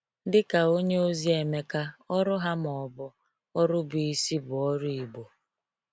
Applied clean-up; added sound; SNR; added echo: none; none; none; none.